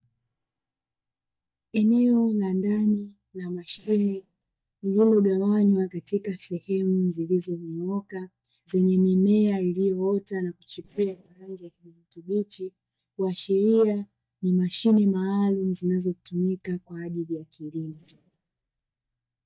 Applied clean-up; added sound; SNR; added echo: neural mask model DeepFilterNet 3.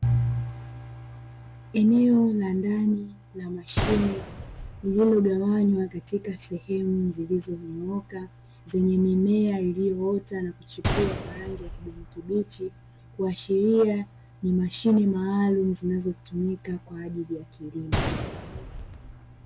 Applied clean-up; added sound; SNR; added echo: none; Gunshot, gunfire; 12 dB; none.